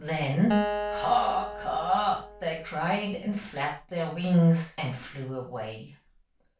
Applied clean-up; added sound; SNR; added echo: none; Acoustic guitar; 6 dB; reverberation time 0.3 s.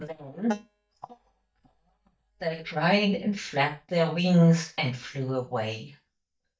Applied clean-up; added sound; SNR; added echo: neural mask model DeepFilterNet 3.